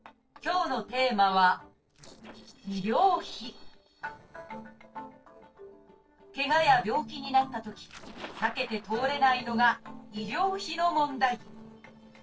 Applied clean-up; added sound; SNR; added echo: neural separator model SepFormer DNS4.